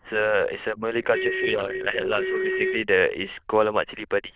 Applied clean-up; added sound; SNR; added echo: neural diffusion model UNIVERSE++.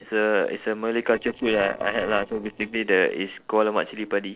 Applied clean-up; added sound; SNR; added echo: neural separator model SepFormer DNS4.